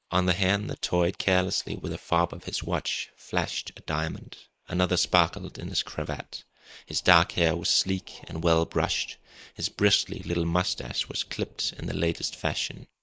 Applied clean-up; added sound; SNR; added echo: neural mask model Resemble Enhance denoiser.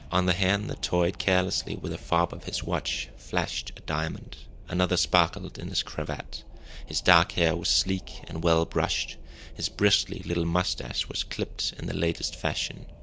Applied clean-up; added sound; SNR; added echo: none; Wind; 14 dB; none.